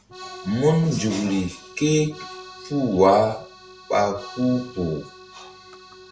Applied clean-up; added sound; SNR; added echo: none; Accordion; 19 dB; none.